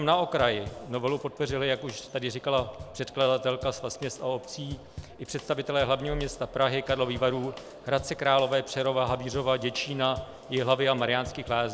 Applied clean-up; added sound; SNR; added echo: none; Drum kit; 18 dB; none.